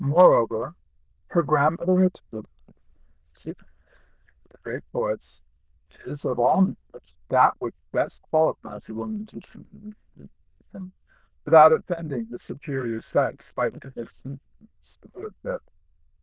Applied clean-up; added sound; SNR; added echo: neural diffusion model UNIVERSE++.